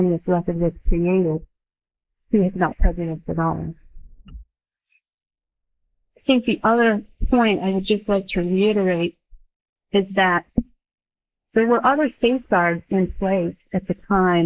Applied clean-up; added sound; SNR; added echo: neural mask model Resemble Enhance denoiser.